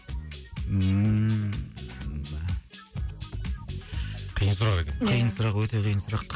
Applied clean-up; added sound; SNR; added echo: none; none; none; none.